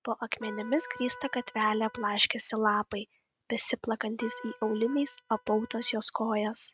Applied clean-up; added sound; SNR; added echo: neural mask model RNNoise.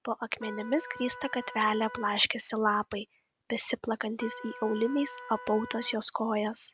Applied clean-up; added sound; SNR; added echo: none; Trumpet; 15 dB; none.